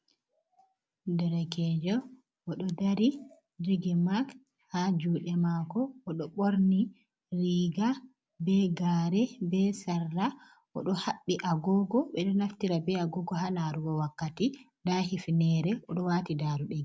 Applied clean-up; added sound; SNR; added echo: none; none; none; none.